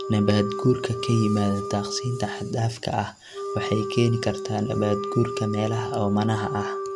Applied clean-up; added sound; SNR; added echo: none; Wind instrument, woodwind instrument; 7 dB; none.